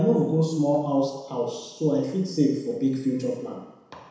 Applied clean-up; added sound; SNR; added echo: none; none; none; reverberation time 1.0 s.